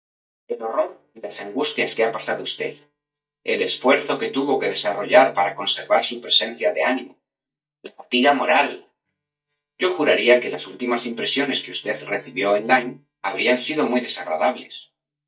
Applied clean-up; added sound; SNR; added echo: neural mask model DeepFilterNet 3.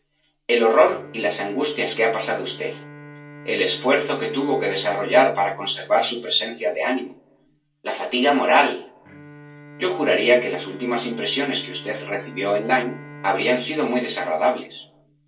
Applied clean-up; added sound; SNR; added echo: none; Bowed string instrument; 19 dB; reverberation time 0.3 s.